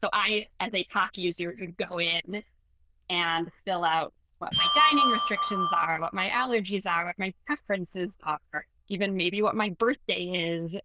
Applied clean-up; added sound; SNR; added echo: neural diffusion model UNIVERSE++.